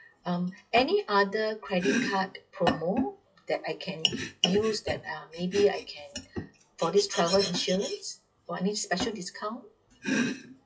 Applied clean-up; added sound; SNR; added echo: classical method WPE with log-MMSE.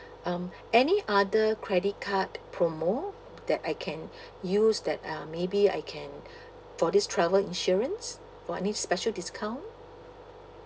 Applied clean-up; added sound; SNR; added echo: none; none; none; none.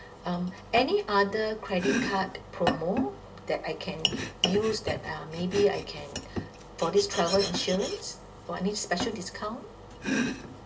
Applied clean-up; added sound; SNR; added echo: none; Domestic sounds, home sounds; 5 dB; reverberation time 0.5 s.